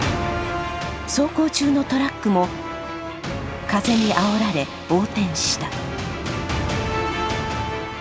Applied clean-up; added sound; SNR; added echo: none; none; none; none.